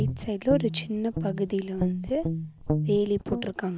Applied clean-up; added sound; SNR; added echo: none; Guitar; 3 dB; none.